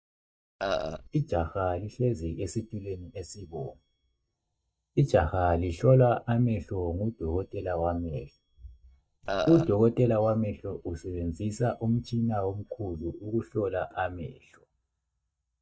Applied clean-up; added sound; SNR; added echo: neural mask model DeepFilterNet 3.